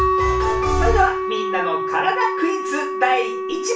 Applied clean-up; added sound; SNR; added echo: none; Wind instrument, woodwind instrument; 1 dB; reverberation time 0.3 s.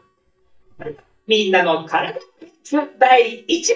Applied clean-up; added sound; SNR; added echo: neural mask model DeepFilterNet 3.